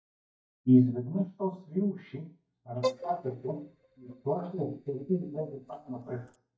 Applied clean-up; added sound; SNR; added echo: neural mask model DeepFilterNet 3.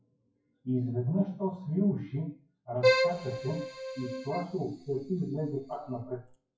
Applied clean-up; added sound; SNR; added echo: classical method WPE with log-MMSE.